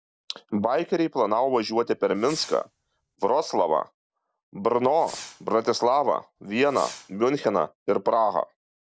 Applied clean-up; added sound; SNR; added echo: none; Fireworks; 20 dB; none.